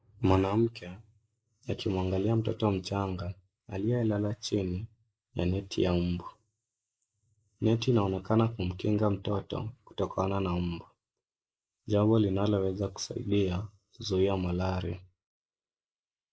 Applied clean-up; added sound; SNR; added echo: neural mask model Resemble Enhance denoiser.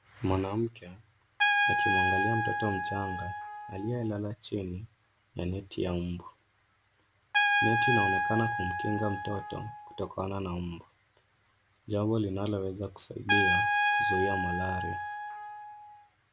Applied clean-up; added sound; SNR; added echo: none; Trumpet; -2 dB; none.